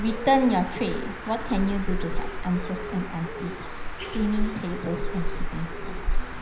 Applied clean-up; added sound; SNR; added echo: none; Bird; 0 dB; reverberation time 0.9 s.